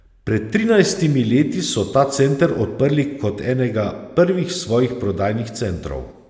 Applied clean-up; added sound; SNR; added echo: none; none; none; none.